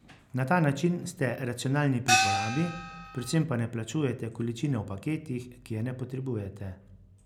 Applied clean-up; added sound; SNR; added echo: none; Gong; -2 dB; none.